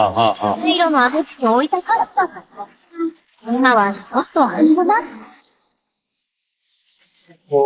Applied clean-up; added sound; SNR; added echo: neural mask model Resemble Enhance denoiser.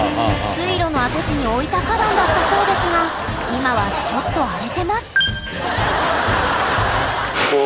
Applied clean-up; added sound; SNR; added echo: none; none; none; none.